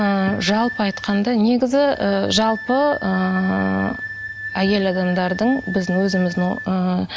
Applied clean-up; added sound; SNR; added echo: none; Wind instrument, woodwind instrument; 13 dB; none.